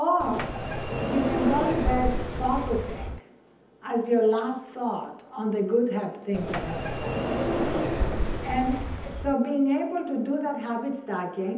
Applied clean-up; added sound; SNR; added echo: none; Sliding door; 3 dB; reverberation time 0.8 s.